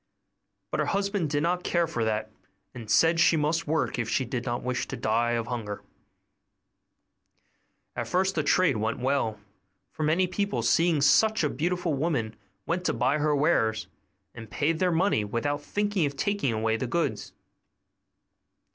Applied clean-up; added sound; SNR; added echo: none; none; none; none.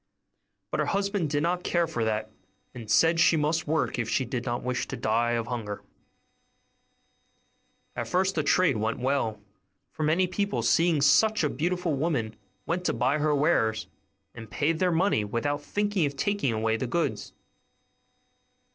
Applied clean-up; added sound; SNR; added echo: neural separator model SepFormer DNS4.